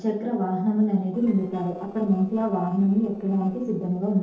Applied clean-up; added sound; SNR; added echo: neural separator model SepFormer DNS4.